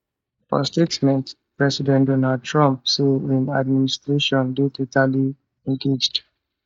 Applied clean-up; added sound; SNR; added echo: neural mask model DeepFilterNet 3.